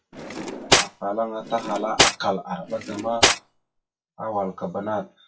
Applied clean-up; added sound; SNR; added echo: classical method WPE with log-MMSE.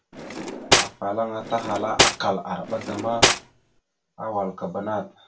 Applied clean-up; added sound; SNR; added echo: none; Cutlery, silverware; -5 dB; reverberation time 0.2 s.